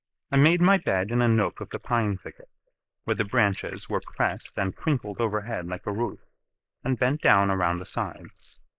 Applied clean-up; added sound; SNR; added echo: neural mask model Resemble Enhance denoiser.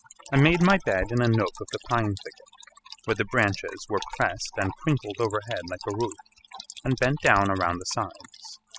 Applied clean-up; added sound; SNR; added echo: classical method spectral subtraction.